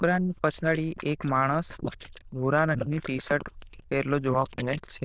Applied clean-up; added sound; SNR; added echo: neural diffusion model UNIVERSE++.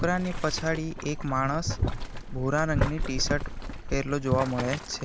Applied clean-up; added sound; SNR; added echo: none; Boiling; 2 dB; none.